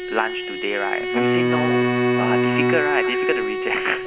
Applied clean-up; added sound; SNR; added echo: none; Wind instrument, woodwind instrument + Bowed string instrument; -5 dB; none.